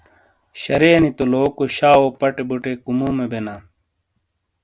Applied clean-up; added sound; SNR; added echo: none; none; none; none.